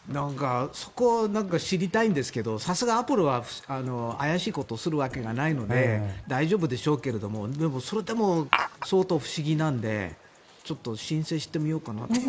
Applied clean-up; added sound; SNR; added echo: neural mask model Resemble Enhance denoiser.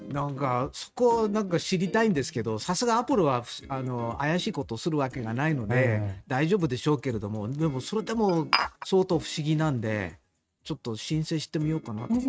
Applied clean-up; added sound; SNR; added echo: neural mask model RNNoise.